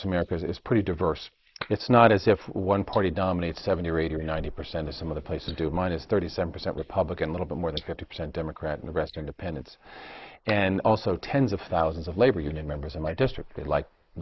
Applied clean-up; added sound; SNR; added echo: neural mask model Resemble Enhance denoiser.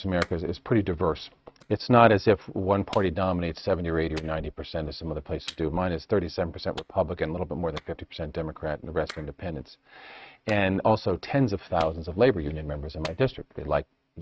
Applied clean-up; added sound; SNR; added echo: neural mask model RNNoise.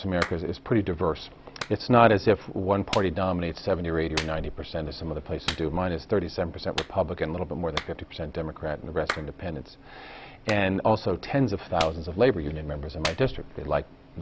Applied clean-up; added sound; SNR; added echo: none; Clapping; 13 dB; none.